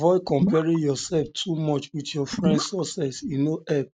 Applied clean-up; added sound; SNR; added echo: neural mask model Resemble Enhance denoiser.